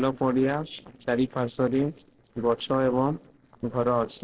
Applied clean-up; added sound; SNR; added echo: neural separator model SepFormer DNS4.